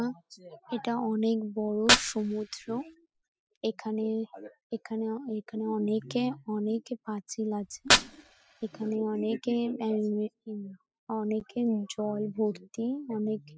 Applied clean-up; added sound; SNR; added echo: classical method spectral subtraction.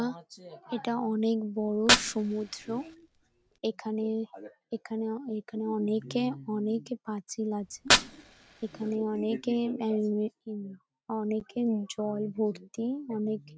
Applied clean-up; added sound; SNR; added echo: none; Fire; 4 dB; none.